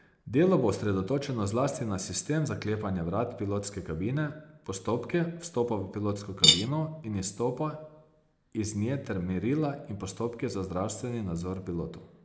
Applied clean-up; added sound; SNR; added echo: neural mask model Resemble Enhance denoiser.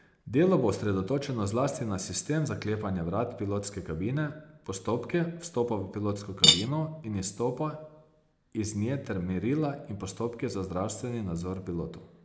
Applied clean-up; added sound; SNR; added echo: none; Cutlery, silverware / Dishes, pots, and pans; -2 dB; none.